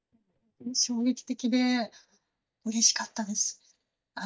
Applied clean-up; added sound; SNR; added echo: neural mask model DeepFilterNet 3.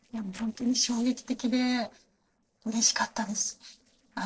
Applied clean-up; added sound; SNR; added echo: neural separator model SepFormer DNS4.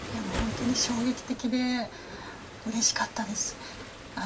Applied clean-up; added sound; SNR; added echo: none; Waves, surf; 8 dB; reverberation time 0.2 s.